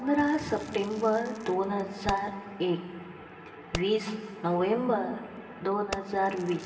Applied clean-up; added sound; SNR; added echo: none; Fireworks; 16 dB; reverberation time 2.9 s.